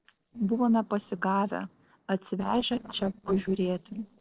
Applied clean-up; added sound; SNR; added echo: neural separator model SepFormer DNS4.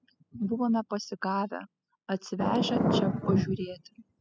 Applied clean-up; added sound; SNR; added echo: classical method spectral subtraction.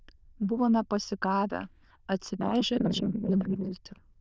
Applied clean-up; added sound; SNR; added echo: neural diffusion model UNIVERSE++.